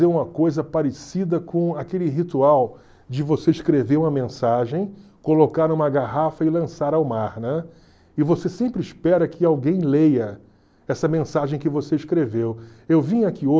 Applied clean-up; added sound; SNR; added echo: none; none; none; none.